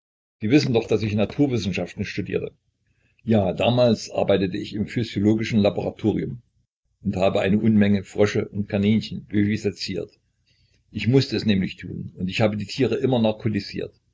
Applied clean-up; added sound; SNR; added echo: neural mask model DeepFilterNet 3.